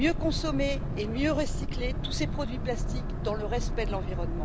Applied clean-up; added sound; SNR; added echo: none; Boat, Water vehicle; -2 dB; none.